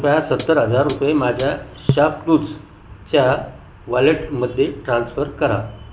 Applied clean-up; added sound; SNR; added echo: none; Hi-hat; 9 dB; none.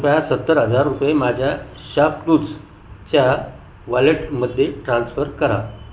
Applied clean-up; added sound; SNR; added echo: none; none; none; none.